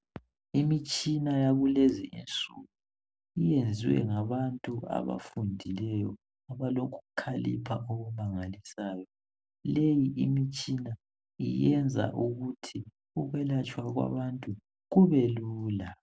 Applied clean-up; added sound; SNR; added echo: none; none; none; none.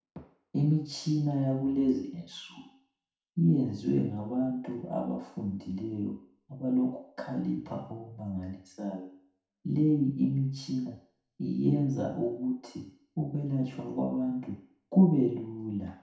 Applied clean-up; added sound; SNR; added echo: none; none; none; reverberation time 0.6 s.